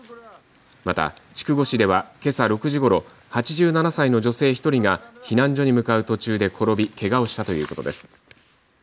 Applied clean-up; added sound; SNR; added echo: none; none; none; none.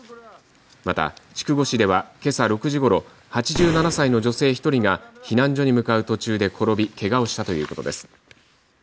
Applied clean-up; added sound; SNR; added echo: none; Boom; 7 dB; none.